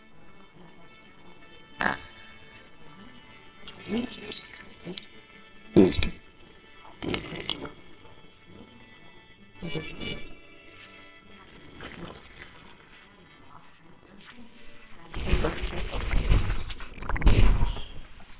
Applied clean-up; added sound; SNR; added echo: neural separator model SepFormer WHAMR!.